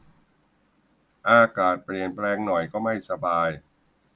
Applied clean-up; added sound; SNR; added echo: none; none; none; none.